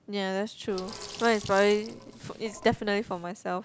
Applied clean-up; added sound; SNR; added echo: none; Sink (filling or washing); 16 dB; none.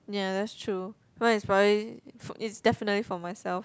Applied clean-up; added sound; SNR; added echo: none; none; none; none.